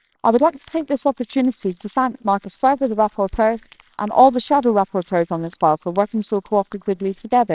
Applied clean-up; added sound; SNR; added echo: neural separator model SepFormer WHAMR!.